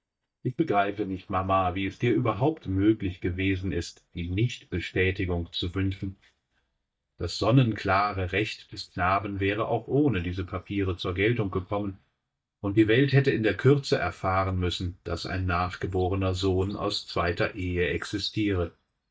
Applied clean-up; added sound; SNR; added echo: neural mask model DeepFilterNet 3.